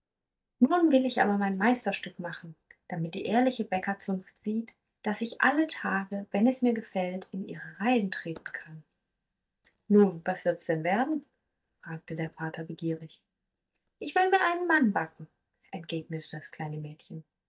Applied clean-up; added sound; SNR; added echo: neural mask model DeepFilterNet 3.